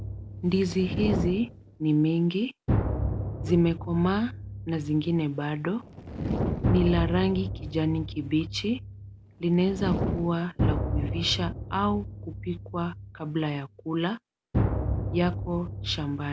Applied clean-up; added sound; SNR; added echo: none; Fire + Drum; 3 dB; none.